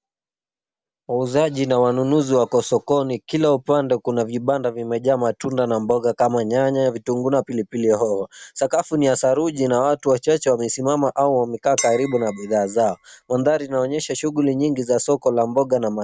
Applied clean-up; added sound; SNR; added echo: none; Chink, clink; 15 dB; none.